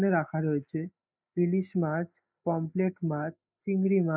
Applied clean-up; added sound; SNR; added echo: neural mask model Resemble Enhance denoiser.